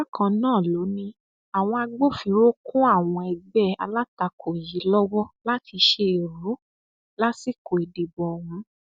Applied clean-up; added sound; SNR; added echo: none; none; none; none.